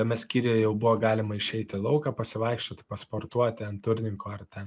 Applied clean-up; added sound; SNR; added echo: none; none; none; none.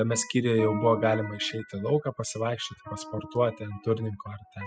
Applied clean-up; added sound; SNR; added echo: classical method spectral subtraction.